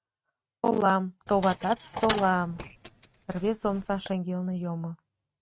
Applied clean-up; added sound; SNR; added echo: neural mask model RNNoise.